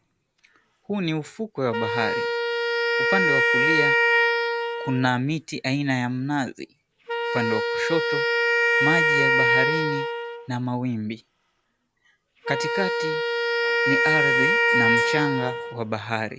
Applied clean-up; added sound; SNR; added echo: none; Wind instrument, woodwind instrument; -5 dB; none.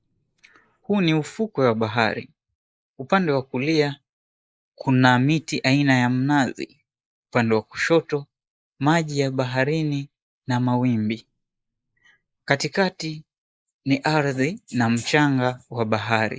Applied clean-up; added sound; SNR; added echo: neural mask model Resemble Enhance denoiser.